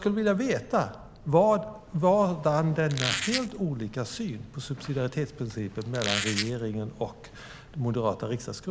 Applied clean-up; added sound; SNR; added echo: none; Squeak; 3 dB; none.